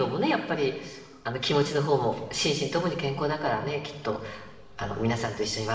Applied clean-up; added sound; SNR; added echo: none; none; none; reverberation time 1.2 s.